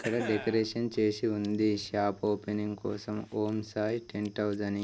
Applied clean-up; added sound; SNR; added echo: none; Chewing, mastication / Cough; 17 dB; none.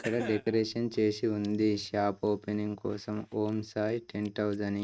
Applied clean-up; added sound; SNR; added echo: neural mask model RNNoise.